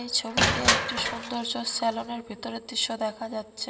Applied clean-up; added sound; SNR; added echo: none; Crushing; -1 dB; reverberation time 2.4 s.